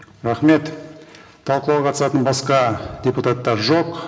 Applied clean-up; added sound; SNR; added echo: none; none; none; reverberation time 0.9 s.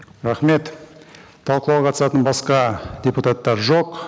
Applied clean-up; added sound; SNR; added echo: none; none; none; none.